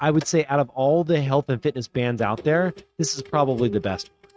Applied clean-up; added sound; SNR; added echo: neural mask model RNNoise.